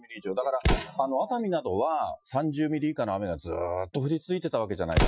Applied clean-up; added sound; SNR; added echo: classical method Wiener filter.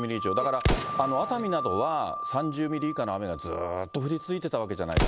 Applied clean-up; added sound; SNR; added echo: none; Explosion + Wind chime; 2 dB; none.